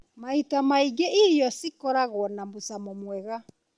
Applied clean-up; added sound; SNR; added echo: none; none; none; none.